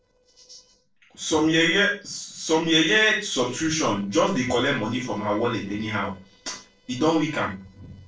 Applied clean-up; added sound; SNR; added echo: neural separator model SepFormer DNS4.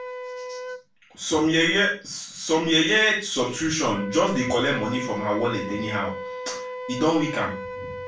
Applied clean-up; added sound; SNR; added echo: none; Wind instrument, woodwind instrument; 11 dB; reverberation time 0.3 s.